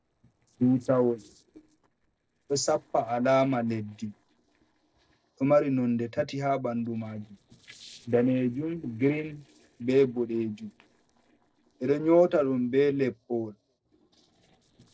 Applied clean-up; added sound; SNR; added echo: neural separator model SepFormer DNS4.